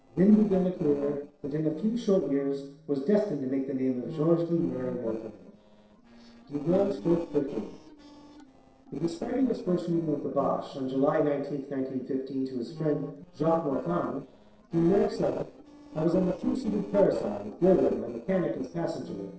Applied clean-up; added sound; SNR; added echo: neural separator model SepFormer DNS4.